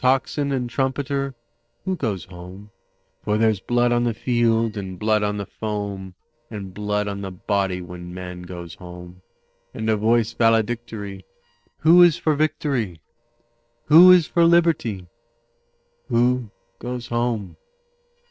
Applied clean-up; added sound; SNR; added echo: neural separator model SepFormer DNS4.